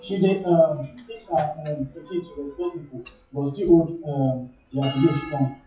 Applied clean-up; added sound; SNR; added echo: classical method WPE with log-MMSE.